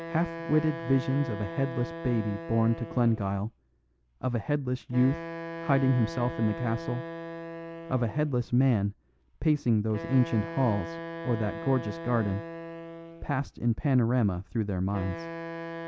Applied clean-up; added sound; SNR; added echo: none; Wind instrument, woodwind instrument; 11 dB; none.